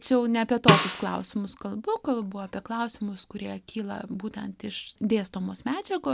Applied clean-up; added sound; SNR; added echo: none; Snare drum; -3 dB; none.